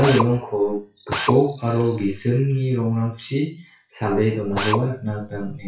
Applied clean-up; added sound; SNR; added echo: classical method WPE with log-MMSE.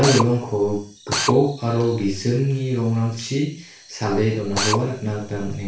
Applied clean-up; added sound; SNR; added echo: none; Drill; 5 dB; reverberation time 0.4 s.